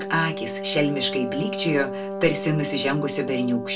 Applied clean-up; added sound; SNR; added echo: none; Wind instrument, woodwind instrument; 6 dB; reverberation time 0.2 s.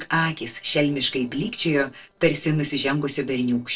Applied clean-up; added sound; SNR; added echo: neural separator model SepFormer DNS4.